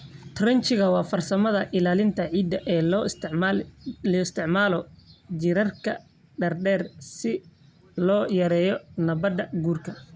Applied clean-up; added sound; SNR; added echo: none; none; none; none.